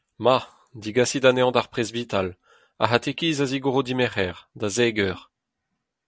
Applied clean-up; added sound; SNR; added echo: none; none; none; none.